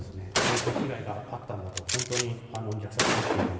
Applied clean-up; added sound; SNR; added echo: none; Gunshot, gunfire; -3 dB; reverberation time 2.5 s.